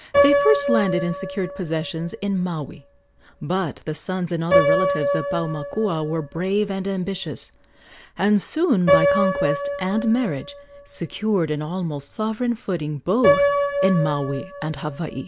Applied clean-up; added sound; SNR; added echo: none; Piano; 1 dB; none.